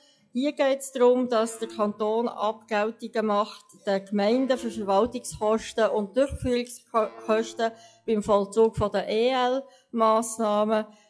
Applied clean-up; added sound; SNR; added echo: classical method log-MMSE.